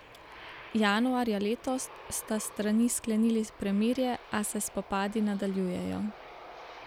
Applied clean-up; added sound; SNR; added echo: none; Aircraft; 18 dB; none.